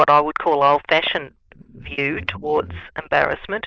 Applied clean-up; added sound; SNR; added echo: neural diffusion model UNIVERSE++.